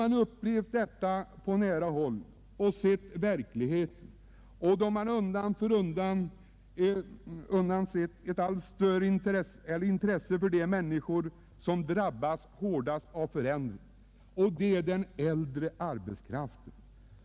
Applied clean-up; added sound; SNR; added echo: none; none; none; none.